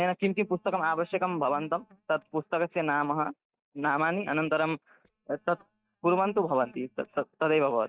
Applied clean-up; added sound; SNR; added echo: neural mask model DeepFilterNet 3.